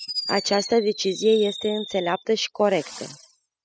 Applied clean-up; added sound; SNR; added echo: classical method spectral subtraction.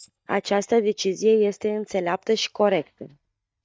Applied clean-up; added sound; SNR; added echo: neural mask model DeepFilterNet 3.